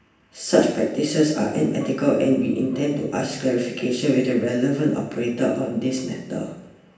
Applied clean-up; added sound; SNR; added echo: none; none; none; reverberation time 0.9 s.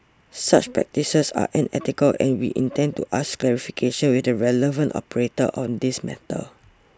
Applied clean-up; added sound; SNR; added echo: none; none; none; none.